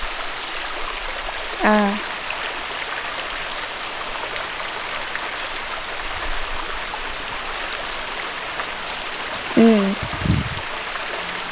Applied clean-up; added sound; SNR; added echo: none; Stream; 1 dB; none.